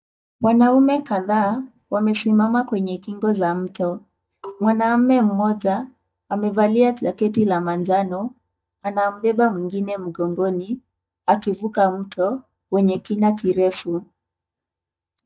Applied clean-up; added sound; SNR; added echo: neural mask model DeepFilterNet 3.